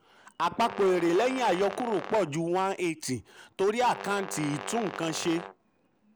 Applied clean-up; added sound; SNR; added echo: none; Brass instrument; 11 dB; none.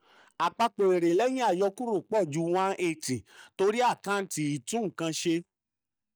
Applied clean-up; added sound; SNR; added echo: neural mask model DeepFilterNet 3.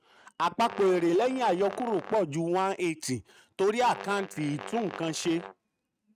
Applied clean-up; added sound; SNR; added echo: neural mask model RNNoise.